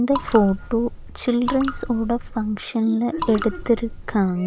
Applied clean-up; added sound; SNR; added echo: none; Raindrop / Drip; 10 dB; none.